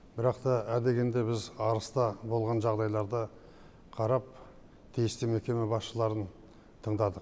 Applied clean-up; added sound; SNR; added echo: none; none; none; none.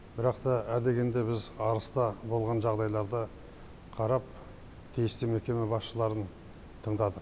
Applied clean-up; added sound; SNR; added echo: none; Water; 18 dB; none.